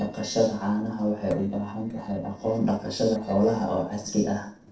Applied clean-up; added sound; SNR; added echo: neural separator model SepFormer DNS4.